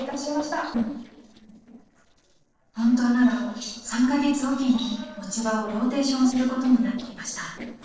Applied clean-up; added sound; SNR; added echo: neural separator model SepFormer DNS4.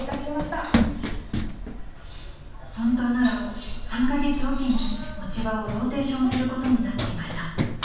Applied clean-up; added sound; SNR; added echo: none; Run; 1 dB; reverberation time 1.2 s.